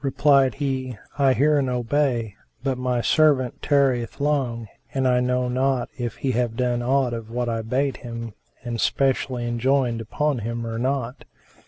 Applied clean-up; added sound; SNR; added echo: none; none; none; none.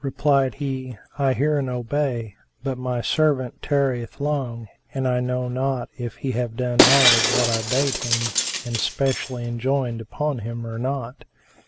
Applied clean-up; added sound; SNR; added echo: none; Shatter; 0 dB; none.